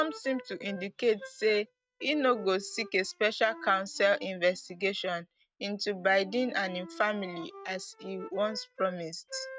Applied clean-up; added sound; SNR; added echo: neural mask model RNNoise.